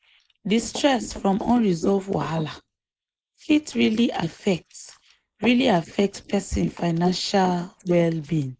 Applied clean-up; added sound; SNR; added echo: neural mask model Resemble Enhance denoiser.